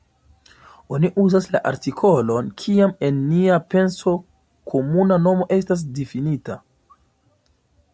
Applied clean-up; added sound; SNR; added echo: none; none; none; none.